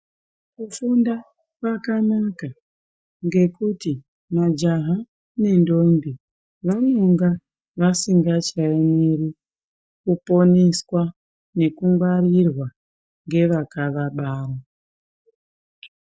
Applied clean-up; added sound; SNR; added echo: neural mask model DeepFilterNet 3.